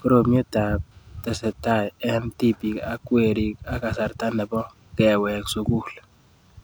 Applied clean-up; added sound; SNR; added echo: none; none; none; none.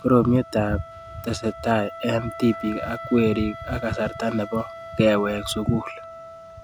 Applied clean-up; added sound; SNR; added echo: none; Wind instrument, woodwind instrument; 14 dB; none.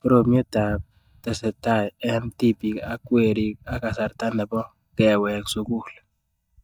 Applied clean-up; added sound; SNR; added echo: neural mask model DeepFilterNet 3.